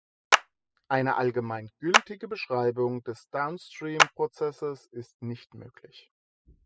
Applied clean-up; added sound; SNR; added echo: classical method spectral subtraction.